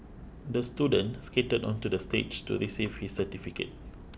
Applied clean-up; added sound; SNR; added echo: none; none; none; none.